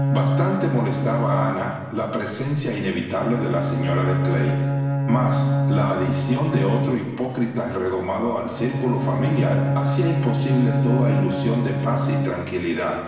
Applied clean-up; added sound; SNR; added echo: none; Bowed string instrument; -1 dB; reverberation time 1.2 s.